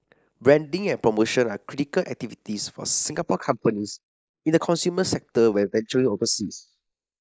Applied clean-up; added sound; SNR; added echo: neural mask model Resemble Enhance denoiser.